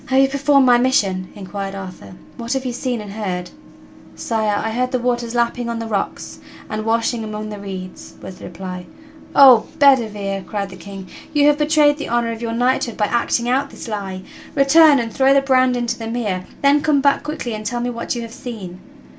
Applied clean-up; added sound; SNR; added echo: none; none; none; none.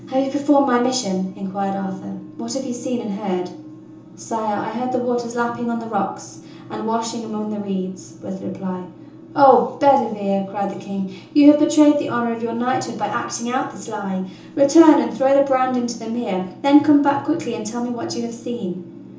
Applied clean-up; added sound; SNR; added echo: none; none; none; reverberation time 0.6 s.